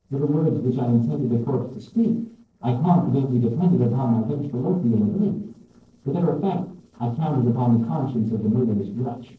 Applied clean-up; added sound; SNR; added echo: neural separator model SepFormer DNS4.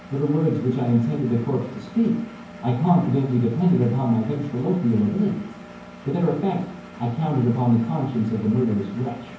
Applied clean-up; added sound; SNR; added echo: none; Engine; 18 dB; reverberation time 0.9 s.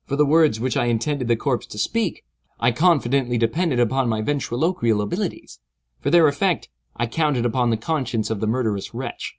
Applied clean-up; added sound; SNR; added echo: none; none; none; none.